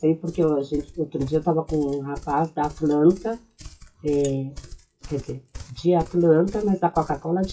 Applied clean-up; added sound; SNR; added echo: classical method WPE with log-MMSE.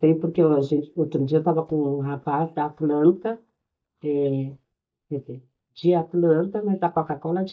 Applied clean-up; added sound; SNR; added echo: neural mask model DeepFilterNet 3.